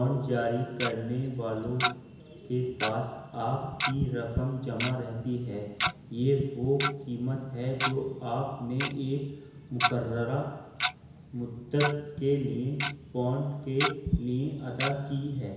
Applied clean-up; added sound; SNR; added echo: none; Tick-tock; 5 dB; reverberation time 1.0 s.